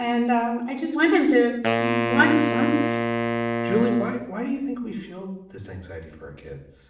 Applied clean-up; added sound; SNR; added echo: none; Wind instrument, woodwind instrument; 1 dB; reverberation time 0.6 s.